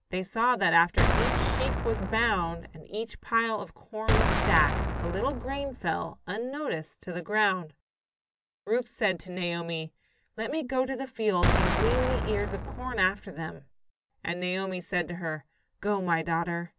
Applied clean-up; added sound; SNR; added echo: none; Explosion; -1 dB; none.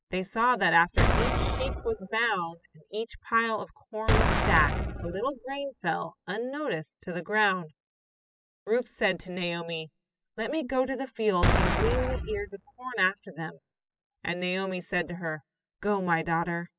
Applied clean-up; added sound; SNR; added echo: classical method spectral subtraction.